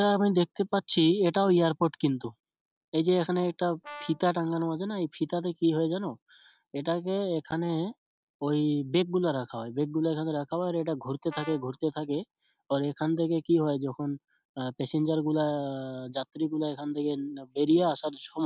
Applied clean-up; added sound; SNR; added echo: none; Brass instrument; 18 dB; none.